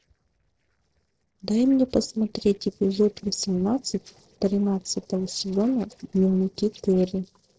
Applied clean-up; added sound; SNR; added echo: neural separator model SepFormer DNS4.